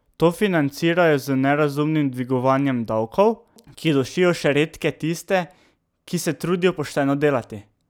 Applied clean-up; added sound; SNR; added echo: none; none; none; none.